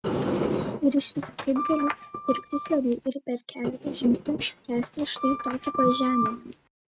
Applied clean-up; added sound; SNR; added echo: neural mask model RNNoise.